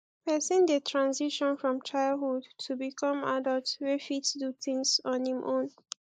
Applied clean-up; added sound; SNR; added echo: neural mask model Resemble Enhance denoiser.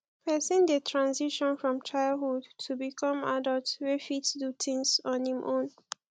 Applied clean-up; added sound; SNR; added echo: none; none; none; none.